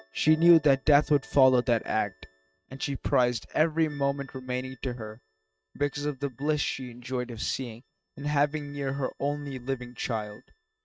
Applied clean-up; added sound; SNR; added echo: neural mask model RNNoise.